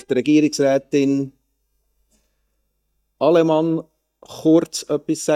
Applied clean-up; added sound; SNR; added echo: neural mask model DeepFilterNet 3.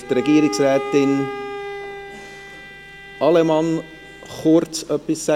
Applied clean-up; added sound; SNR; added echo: none; Bowed string instrument; 12 dB; none.